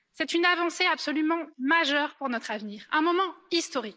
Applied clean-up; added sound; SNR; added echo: neural mask model Resemble Enhance denoiser.